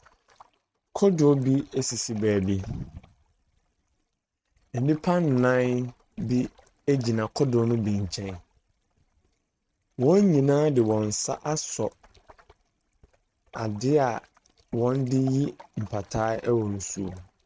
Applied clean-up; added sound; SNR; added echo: neural mask model RNNoise.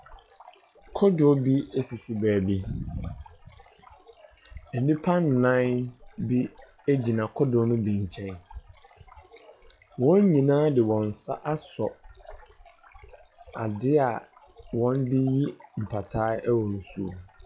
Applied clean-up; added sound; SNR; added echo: classical method log-MMSE.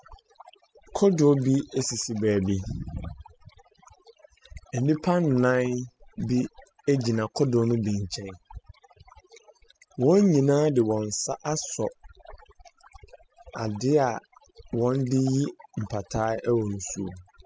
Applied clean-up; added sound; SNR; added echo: classical method spectral subtraction.